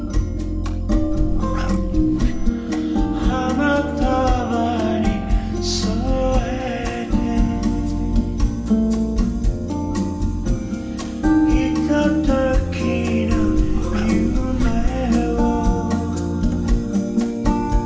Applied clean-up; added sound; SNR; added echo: none; Meow; 5 dB; reverberation time 0.7 s.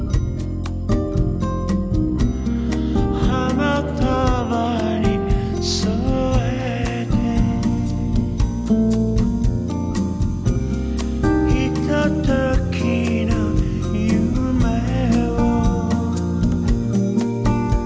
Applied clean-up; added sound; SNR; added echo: none; none; none; none.